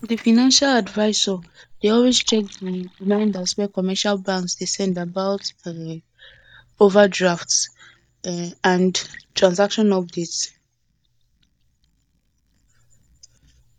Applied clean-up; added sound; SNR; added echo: neural mask model DeepFilterNet 3.